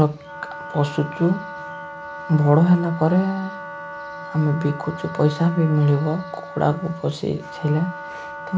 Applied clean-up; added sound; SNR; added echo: none; Wind instrument, woodwind instrument; 13 dB; none.